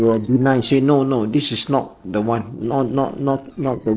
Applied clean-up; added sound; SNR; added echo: neural separator model SepFormer DNS4.